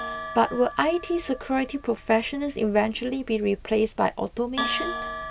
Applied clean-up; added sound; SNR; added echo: none; Bell; 11 dB; none.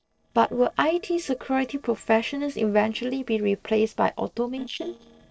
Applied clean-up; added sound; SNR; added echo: neural separator model SepFormer DNS4.